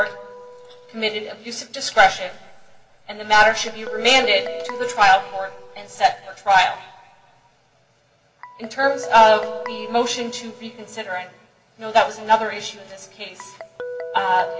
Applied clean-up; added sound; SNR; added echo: none; Guitar; 14 dB; reverberation time 1.3 s.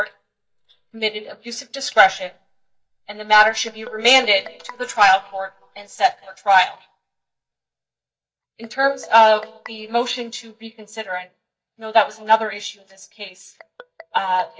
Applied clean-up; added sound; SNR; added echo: neural mask model DeepFilterNet 3.